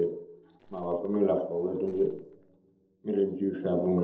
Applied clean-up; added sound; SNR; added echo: neural separator model SepFormer DNS4.